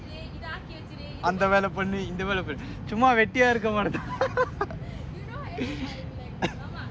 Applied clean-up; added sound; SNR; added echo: none; none; none; none.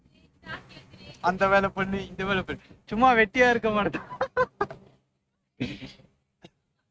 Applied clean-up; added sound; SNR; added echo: neural mask model RNNoise.